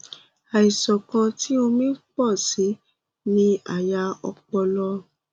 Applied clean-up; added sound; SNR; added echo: none; none; none; none.